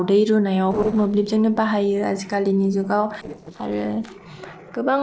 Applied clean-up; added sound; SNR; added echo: neural separator model SepFormer DNS4.